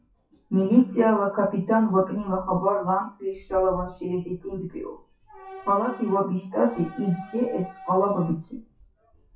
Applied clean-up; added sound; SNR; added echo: classical method WPE with log-MMSE.